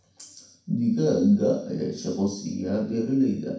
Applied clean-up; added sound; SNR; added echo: none; none; none; reverberation time 0.6 s.